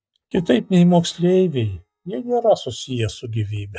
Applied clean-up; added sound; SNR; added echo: neural mask model DeepFilterNet 3.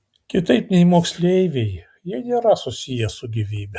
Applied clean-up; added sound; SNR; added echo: none; none; none; none.